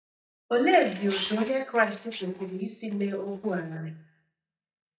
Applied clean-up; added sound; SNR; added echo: neural mask model DeepFilterNet 3.